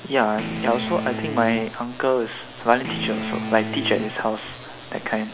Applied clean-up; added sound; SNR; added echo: none; Guitar; 7 dB; none.